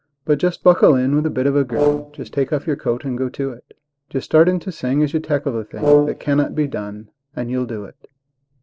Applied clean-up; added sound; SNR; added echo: neural separator model SepFormer DNS4.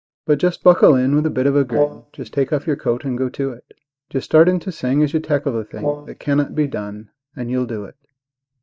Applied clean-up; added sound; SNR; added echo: neural mask model DeepFilterNet 3.